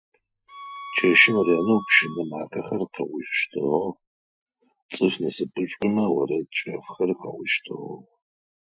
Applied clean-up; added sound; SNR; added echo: classical method Wiener filter.